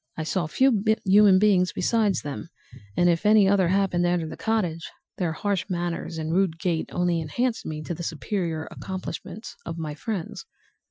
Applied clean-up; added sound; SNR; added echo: classical method Wiener filter.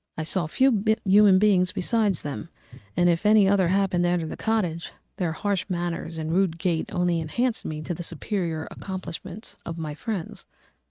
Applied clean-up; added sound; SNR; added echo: neural mask model RNNoise.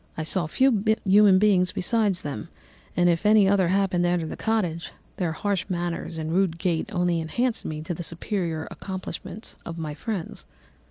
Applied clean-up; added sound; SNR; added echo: none; none; none; none.